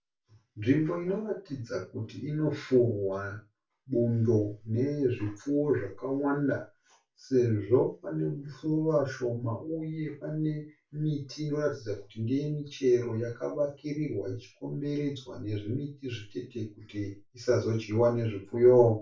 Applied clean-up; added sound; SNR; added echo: none; none; none; reverberation time 0.2 s.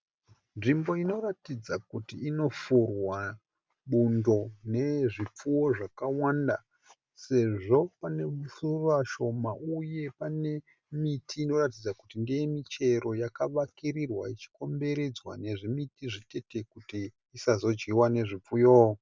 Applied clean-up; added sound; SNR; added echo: none; none; none; none.